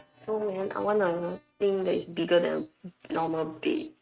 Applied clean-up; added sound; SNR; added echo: neural mask model RNNoise.